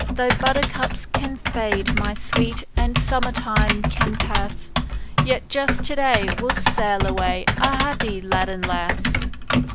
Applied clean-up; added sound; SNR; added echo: none; Typing; -1 dB; none.